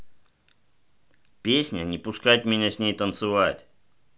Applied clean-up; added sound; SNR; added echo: none; none; none; none.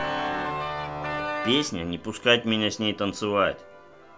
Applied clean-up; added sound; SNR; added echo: none; Organ; 6 dB; none.